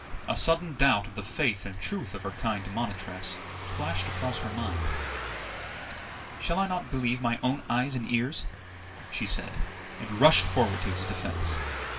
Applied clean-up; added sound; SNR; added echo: none; Car passing by / Engine; 7 dB; reverberation time 0.2 s.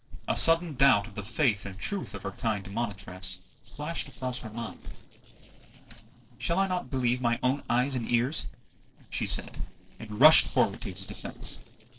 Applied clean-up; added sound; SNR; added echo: neural separator model SepFormer DNS4.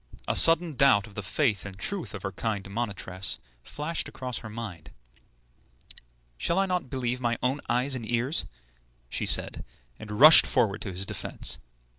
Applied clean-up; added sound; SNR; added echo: none; none; none; none.